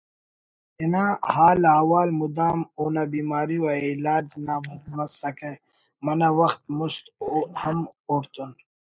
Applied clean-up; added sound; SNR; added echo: neural mask model Resemble Enhance denoiser.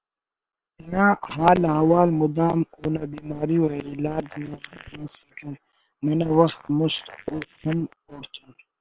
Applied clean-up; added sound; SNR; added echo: neural separator model SepFormer WHAM!.